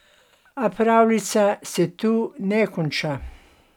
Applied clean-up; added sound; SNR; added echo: none; none; none; none.